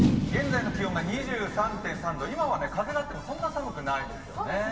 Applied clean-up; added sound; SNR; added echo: none; Fireworks; 2 dB; reverberation time 2.5 s.